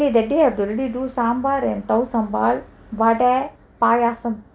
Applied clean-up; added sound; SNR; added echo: none; none; none; none.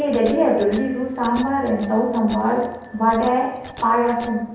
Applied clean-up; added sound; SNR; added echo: none; Bicycle bell; 19 dB; reverberation time 0.8 s.